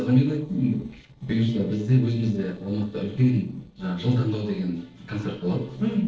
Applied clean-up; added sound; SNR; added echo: neural separator model SepFormer DNS4.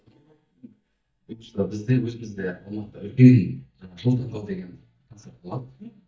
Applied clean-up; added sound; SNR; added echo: neural mask model DeepFilterNet 3.